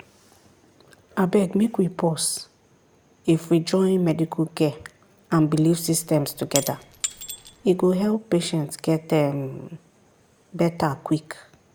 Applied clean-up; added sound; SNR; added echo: none; Shatter / Crushing; 11 dB; none.